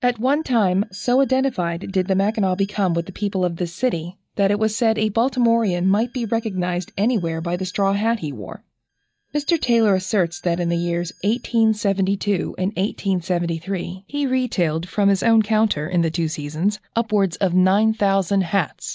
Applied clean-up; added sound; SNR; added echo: neural mask model DeepFilterNet 3.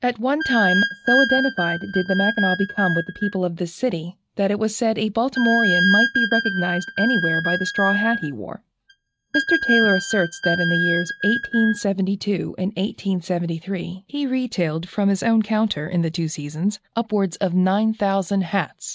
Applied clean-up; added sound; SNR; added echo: neural mask model RNNoise.